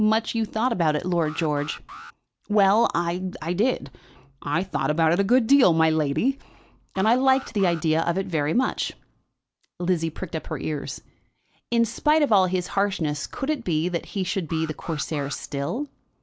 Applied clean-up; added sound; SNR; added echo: none; Alarm; 19 dB; none.